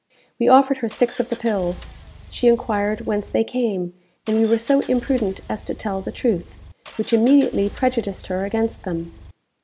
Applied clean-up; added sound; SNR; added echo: none; Engine; 19 dB; none.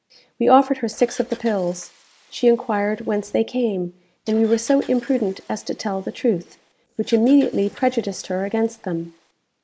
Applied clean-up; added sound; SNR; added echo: neural mask model Resemble Enhance denoiser.